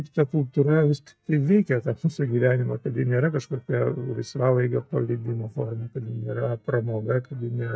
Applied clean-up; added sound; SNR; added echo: neural mask model DeepFilterNet 3.